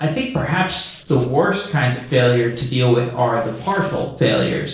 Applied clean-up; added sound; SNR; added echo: neural separator model SepFormer DNS4.